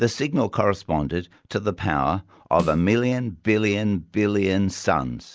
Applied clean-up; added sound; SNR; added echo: none; Snare drum; 14 dB; none.